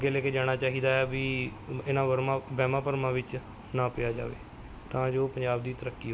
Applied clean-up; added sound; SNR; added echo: none; none; none; none.